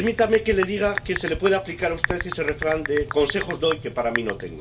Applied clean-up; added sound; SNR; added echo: none; Typing; 8 dB; reverberation time 0.2 s.